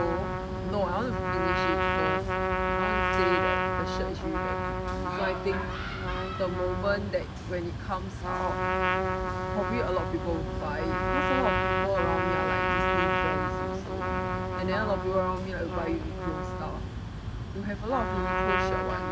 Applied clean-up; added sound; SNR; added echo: none; Trumpet; -1 dB; none.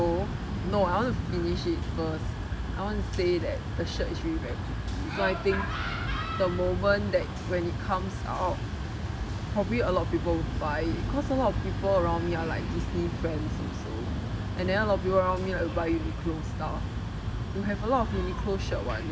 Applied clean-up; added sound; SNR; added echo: none; none; none; none.